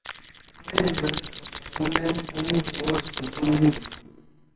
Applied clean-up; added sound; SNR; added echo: neural separator model SepFormer WHAMR!.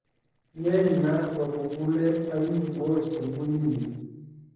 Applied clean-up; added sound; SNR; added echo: neural separator model SepFormer DNS4.